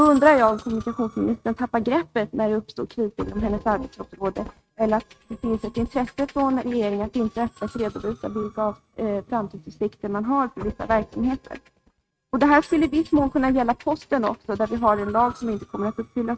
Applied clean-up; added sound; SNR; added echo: neural mask model RNNoise.